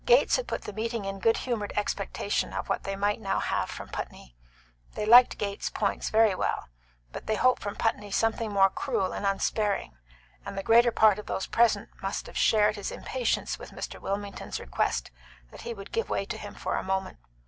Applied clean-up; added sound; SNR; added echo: none; none; none; none.